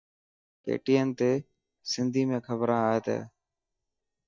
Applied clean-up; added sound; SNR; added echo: neural mask model DeepFilterNet 3.